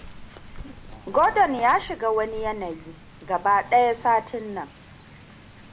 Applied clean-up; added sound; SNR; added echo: none; Bird / Fowl; 17 dB; none.